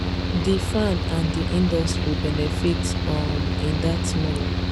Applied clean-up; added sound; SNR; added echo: none; Mechanical fan; -2 dB; none.